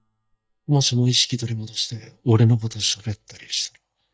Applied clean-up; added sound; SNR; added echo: neural mask model DeepFilterNet 3.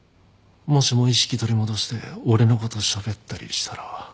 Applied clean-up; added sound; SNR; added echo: none; none; none; none.